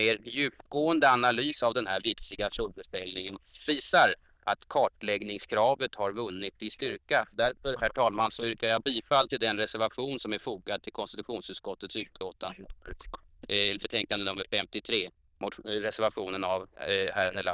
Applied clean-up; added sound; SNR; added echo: neural diffusion model UNIVERSE++.